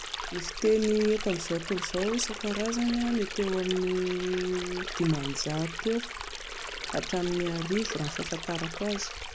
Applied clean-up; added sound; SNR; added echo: none; Stream; 7 dB; none.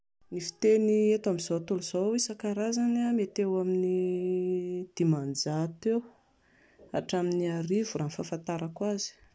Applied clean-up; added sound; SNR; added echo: none; none; none; none.